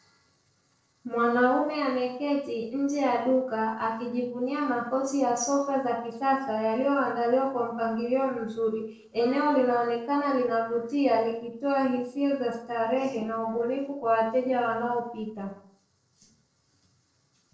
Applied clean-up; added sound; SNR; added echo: neural separator model SepFormer DNS4.